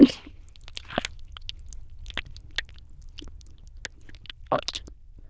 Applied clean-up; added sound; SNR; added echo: neural diffusion model UNIVERSE++.